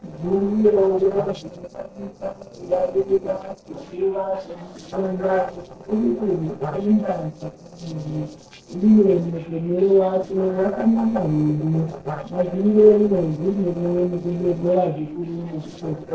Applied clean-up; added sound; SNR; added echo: neural separator model SepFormer DNS4.